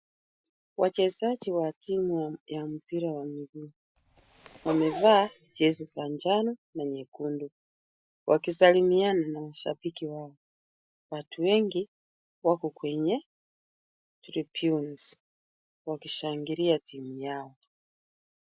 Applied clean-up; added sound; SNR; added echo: classical method Wiener filter.